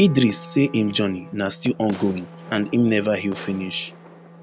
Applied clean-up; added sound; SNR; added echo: none; Fireworks + Wind instrument, woodwind instrument; 18 dB; none.